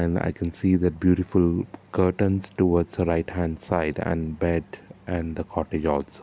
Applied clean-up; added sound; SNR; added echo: none; none; none; none.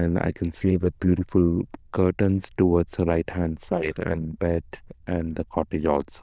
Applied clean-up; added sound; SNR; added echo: neural diffusion model UNIVERSE++.